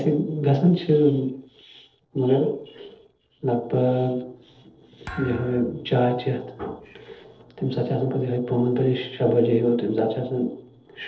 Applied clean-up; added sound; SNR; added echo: neural separator model SepFormer DNS4.